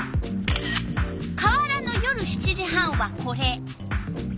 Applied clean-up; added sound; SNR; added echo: none; none; none; none.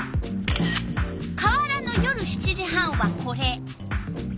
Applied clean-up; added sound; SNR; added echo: none; Snare drum; 7 dB; none.